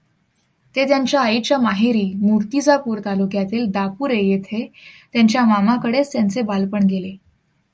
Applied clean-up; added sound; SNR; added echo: none; none; none; none.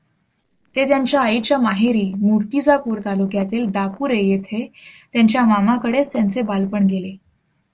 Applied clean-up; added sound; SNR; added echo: neural separator model SepFormer DNS4.